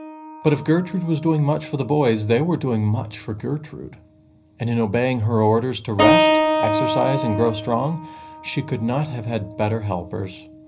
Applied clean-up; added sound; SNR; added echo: none; Keyboard (musical); 4 dB; reverberation time 0.4 s.